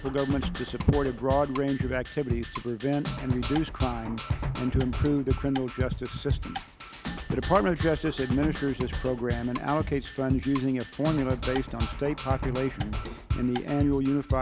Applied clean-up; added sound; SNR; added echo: none; Percussion; 4 dB; none.